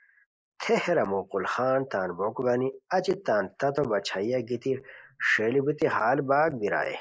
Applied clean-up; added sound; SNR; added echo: neural mask model Resemble Enhance denoiser.